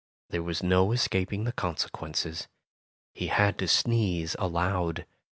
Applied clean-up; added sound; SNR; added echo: none; none; none; none.